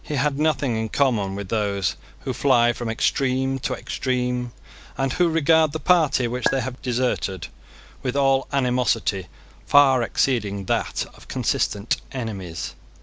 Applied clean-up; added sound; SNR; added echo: none; Chink, clink; 5 dB; none.